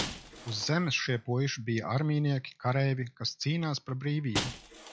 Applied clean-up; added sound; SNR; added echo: classical method log-MMSE.